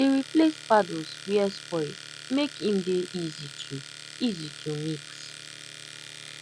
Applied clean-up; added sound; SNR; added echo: none; Domestic sounds, home sounds; 14 dB; none.